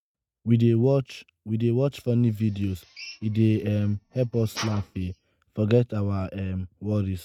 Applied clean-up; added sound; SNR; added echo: neural mask model RNNoise.